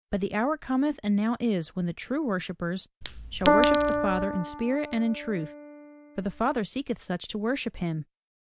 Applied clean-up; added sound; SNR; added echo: none; Chink, clink + Piano; -2 dB; none.